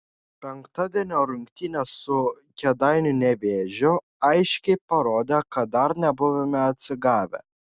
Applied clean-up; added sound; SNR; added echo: none; none; none; none.